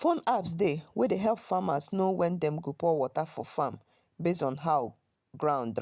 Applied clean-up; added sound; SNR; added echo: none; none; none; none.